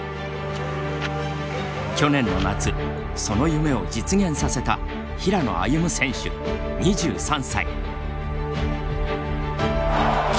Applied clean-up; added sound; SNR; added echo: none; none; none; none.